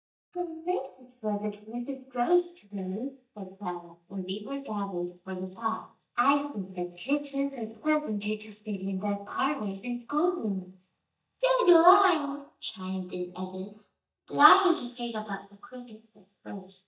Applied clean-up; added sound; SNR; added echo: neural mask model DeepFilterNet 3.